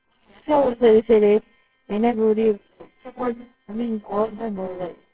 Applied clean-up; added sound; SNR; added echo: neural separator model SepFormer WHAMR!.